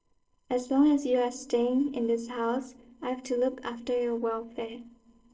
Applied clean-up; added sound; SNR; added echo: neural separator model SepFormer DNS4.